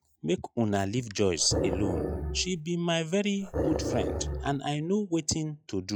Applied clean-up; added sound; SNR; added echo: classical method log-MMSE.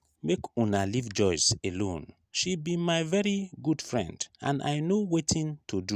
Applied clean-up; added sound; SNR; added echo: none; none; none; none.